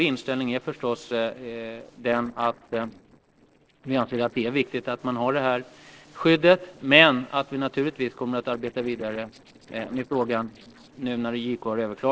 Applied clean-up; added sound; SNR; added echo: neural separator model SepFormer DNS4.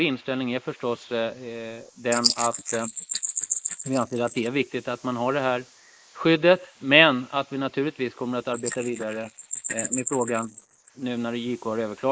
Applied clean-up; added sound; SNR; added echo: neural mask model Resemble Enhance denoiser.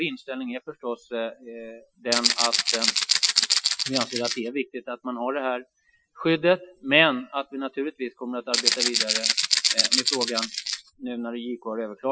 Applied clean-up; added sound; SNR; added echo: classical method Wiener filter.